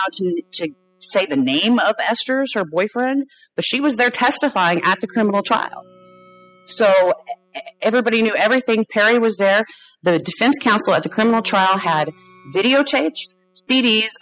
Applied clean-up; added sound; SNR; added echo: classical method spectral subtraction.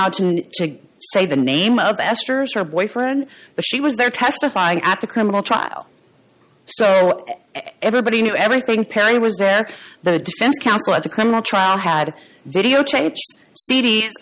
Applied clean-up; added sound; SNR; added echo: none; none; none; none.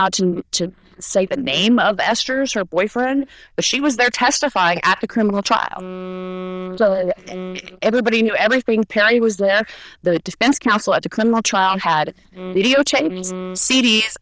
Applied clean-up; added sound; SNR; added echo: neural diffusion model UNIVERSE++.